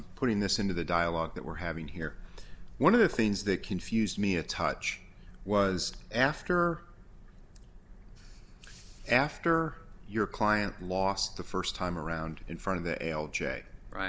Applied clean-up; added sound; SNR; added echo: none; none; none; none.